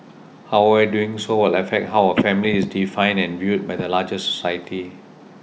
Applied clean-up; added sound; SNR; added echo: none; Telephone; 9 dB; none.